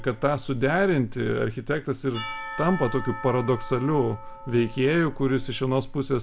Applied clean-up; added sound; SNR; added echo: none; Church bell / Percussion; 16 dB; none.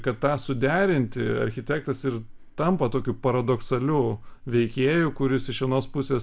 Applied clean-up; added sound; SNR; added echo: none; none; none; none.